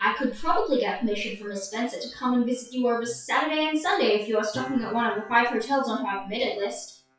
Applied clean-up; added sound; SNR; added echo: classical method WPE with log-MMSE.